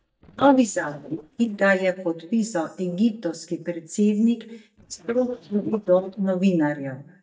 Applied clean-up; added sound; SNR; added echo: neural mask model DeepFilterNet 3.